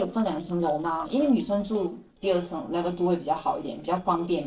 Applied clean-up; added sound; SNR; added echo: neural separator model SepFormer DNS4.